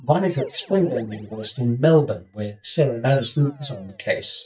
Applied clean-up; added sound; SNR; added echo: neural mask model DeepFilterNet 3.